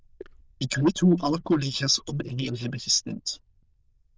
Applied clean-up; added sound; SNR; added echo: neural diffusion model UNIVERSE++.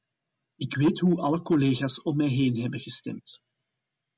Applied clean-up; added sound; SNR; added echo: none; none; none; none.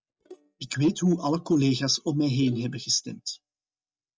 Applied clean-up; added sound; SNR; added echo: neural mask model DeepFilterNet 3.